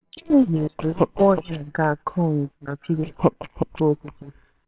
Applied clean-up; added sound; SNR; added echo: neural separator model SepFormer WHAMR!.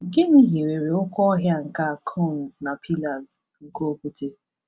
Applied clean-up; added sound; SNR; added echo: none; none; none; none.